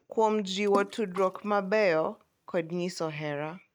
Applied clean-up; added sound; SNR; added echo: neural mask model RNNoise.